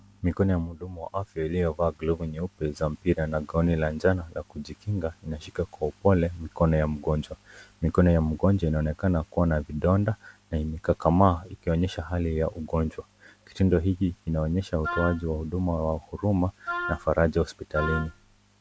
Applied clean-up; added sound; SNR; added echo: none; Wind instrument, woodwind instrument; 8 dB; none.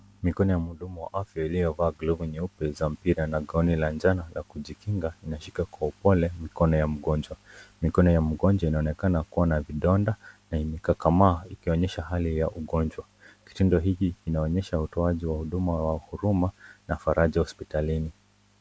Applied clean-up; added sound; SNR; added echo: none; none; none; none.